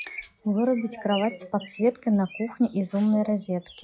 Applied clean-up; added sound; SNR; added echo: classical method log-MMSE.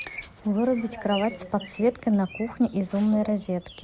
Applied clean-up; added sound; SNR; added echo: none; Bird; 16 dB; none.